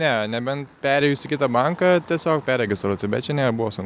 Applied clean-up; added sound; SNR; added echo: none; none; none; none.